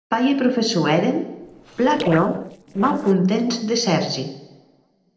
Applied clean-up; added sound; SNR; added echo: neural separator model SepFormer DNS4.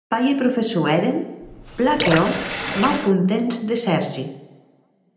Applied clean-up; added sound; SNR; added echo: none; Water tap, faucet / Water; 5 dB; reverberation time 0.8 s.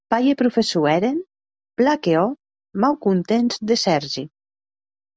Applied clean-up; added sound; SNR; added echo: none; none; none; none.